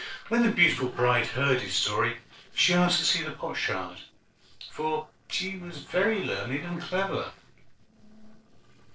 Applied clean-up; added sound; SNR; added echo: neural separator model SepFormer DNS4.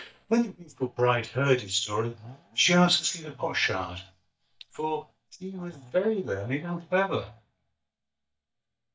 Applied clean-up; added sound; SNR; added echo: neural mask model DeepFilterNet 3.